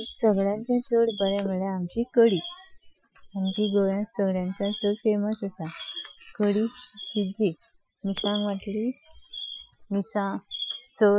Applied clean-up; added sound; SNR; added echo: classical method Wiener filter.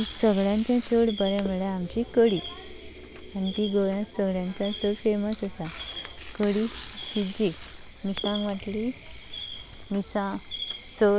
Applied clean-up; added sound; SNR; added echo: none; Tearing; 19 dB; none.